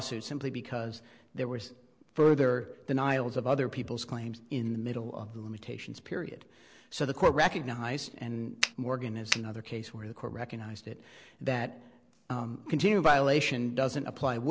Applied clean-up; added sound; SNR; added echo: none; Finger snapping; 1 dB; none.